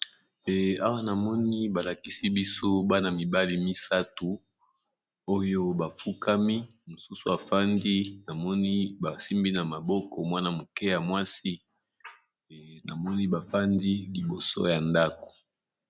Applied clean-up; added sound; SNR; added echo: none; none; none; none.